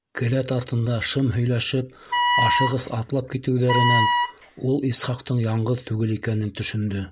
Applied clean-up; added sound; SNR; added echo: none; Wind instrument, woodwind instrument; -1 dB; none.